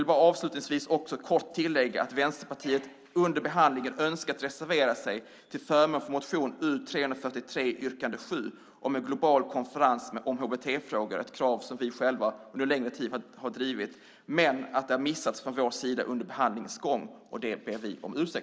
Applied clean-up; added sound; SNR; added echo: none; none; none; none.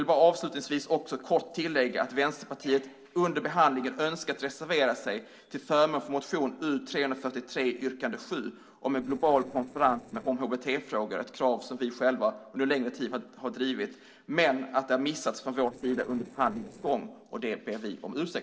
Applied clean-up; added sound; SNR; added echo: neural separator model SepFormer DNS4.